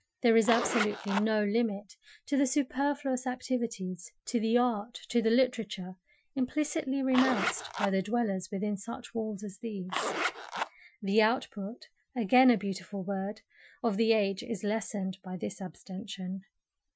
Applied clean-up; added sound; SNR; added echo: classical method Wiener filter.